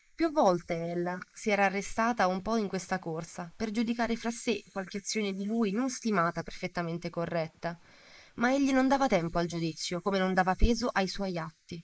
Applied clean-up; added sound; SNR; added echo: neural mask model Resemble Enhance denoiser.